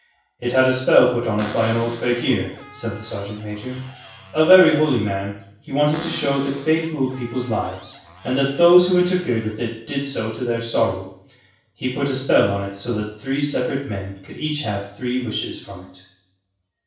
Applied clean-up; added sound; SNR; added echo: none; Cupboard open or close; 18 dB; reverberation time 0.7 s.